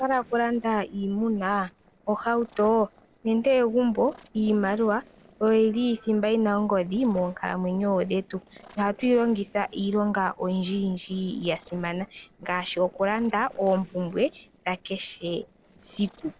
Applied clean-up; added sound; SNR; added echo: neural separator model SepFormer DNS4.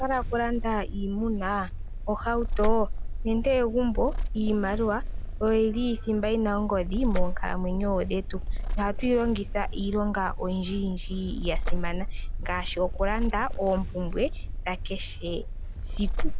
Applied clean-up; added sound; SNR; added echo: none; Purr; 1 dB; none.